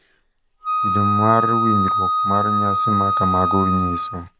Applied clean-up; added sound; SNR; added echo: none; Wind instrument, woodwind instrument; -2 dB; none.